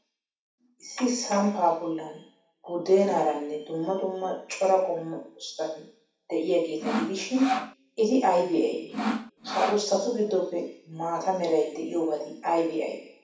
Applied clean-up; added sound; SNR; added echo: none; Sawing; 3 dB; reverberation time 0.7 s.